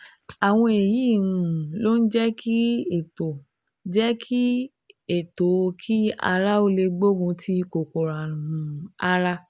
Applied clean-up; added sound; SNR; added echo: none; none; none; none.